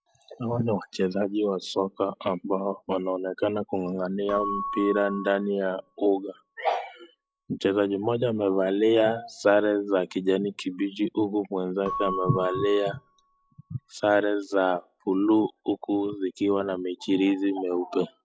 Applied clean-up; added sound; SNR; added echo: classical method log-MMSE.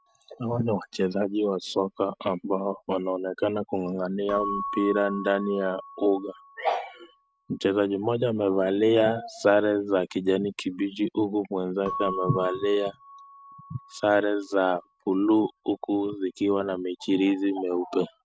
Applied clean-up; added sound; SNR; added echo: neural mask model RNNoise.